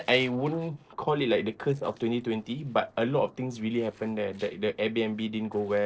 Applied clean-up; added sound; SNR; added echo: neural separator model SepFormer DNS4.